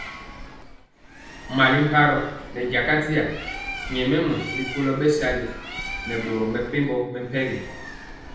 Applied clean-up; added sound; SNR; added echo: none; Bird; 11 dB; reverberation time 0.8 s.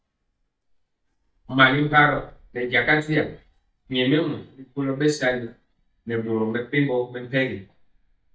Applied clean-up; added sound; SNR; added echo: neural mask model DeepFilterNet 3.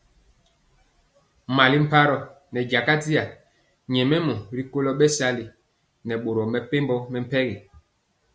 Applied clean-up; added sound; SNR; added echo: none; none; none; none.